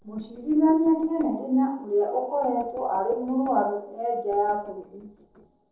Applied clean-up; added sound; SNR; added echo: neural separator model SepFormer DNS4.